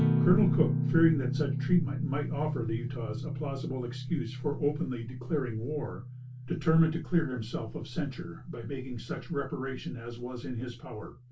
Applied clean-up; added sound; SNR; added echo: none; Guitar; 3 dB; reverberation time 0.1 s.